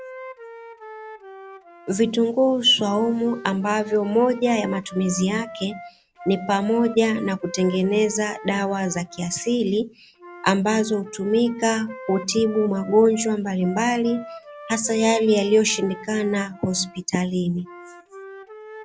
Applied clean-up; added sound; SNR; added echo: none; Wind instrument, woodwind instrument; 17 dB; none.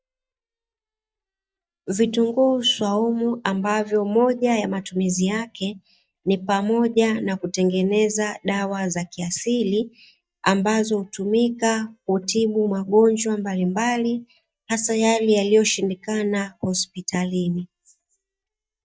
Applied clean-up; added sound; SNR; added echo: neural mask model DeepFilterNet 3.